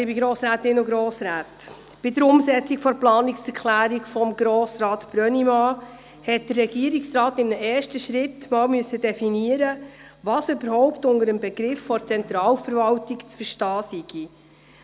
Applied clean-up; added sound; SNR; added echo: none; none; none; none.